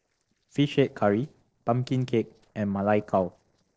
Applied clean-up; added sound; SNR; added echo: neural separator model SepFormer DNS4.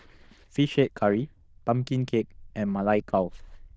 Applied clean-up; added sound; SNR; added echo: neural diffusion model UNIVERSE++.